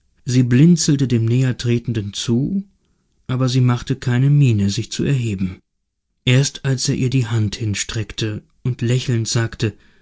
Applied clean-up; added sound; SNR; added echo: none; none; none; none.